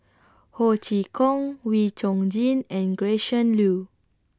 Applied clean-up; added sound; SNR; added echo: none; none; none; none.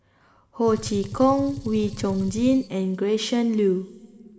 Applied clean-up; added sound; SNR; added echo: none; Gunshot, gunfire; 13 dB; reverberation time 3.0 s.